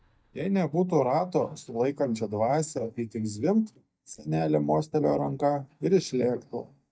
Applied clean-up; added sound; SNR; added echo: neural mask model DeepFilterNet 3.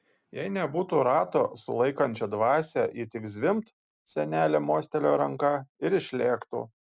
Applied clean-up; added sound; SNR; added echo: none; none; none; none.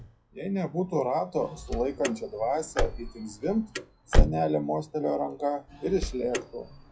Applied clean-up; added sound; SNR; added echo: classical method WPE with log-MMSE.